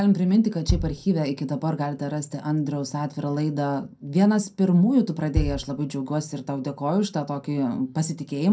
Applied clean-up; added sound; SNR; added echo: none; Bass drum; 8 dB; reverberation time 0.2 s.